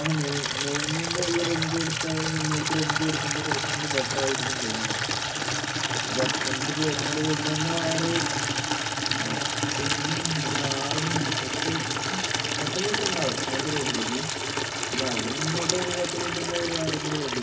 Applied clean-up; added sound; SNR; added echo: none; Water tap, faucet / Liquid; -3 dB; reverberation time 0.4 s.